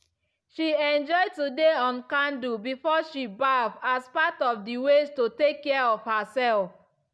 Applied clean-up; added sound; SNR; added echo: none; none; none; none.